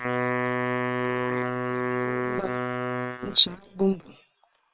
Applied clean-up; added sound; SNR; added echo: neural separator model SepFormer WHAM!.